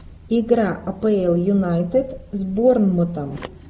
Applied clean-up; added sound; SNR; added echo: none; none; none; none.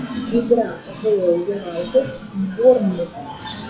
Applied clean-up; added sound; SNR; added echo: classical method log-MMSE.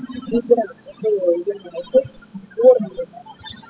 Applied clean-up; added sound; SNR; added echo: classical method spectral subtraction.